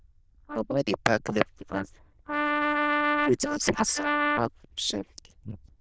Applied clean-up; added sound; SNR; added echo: neural diffusion model UNIVERSE++.